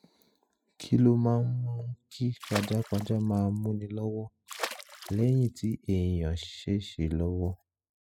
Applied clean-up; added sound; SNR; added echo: classical method spectral subtraction.